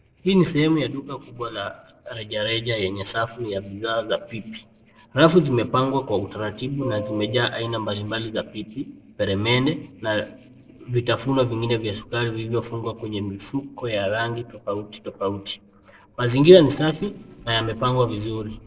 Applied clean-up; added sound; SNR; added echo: neural separator model SepFormer DNS4.